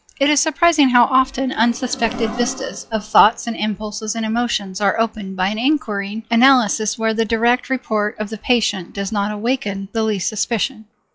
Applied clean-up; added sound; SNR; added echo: classical method log-MMSE.